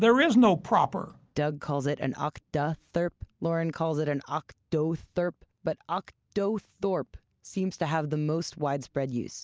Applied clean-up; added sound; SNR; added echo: none; none; none; none.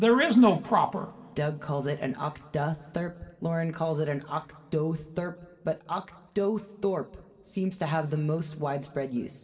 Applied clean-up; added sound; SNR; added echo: none; none; none; reverberation time 2.3 s.